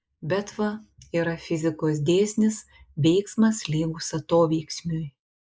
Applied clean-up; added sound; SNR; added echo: neural mask model Resemble Enhance denoiser.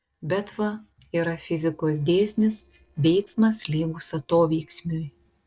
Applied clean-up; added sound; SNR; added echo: neural separator model SepFormer DNS4.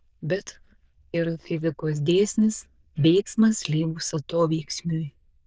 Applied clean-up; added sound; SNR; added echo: neural diffusion model UNIVERSE++.